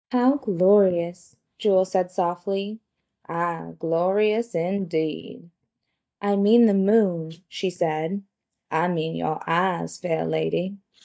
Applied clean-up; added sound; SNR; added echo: neural mask model DeepFilterNet 3.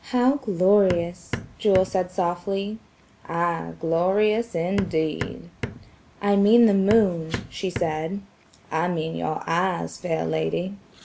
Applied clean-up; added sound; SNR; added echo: none; Hammer; 10 dB; none.